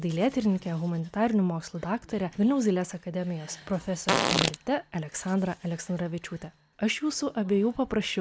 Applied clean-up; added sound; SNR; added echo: none; Fart; -1 dB; none.